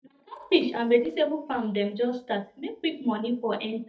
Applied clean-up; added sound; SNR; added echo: neural mask model DeepFilterNet 3.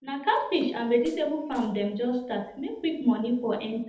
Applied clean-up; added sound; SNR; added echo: neural separator model SepFormer DNS4.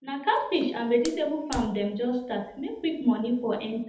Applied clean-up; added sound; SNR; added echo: none; Fire; 18 dB; reverberation time 0.7 s.